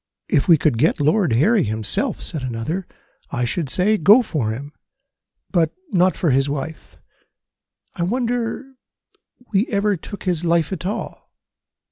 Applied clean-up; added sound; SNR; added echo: none; none; none; none.